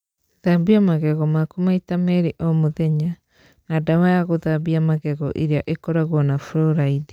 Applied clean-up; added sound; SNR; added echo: none; none; none; none.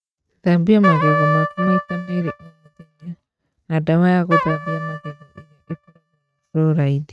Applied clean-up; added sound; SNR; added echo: neural mask model RNNoise.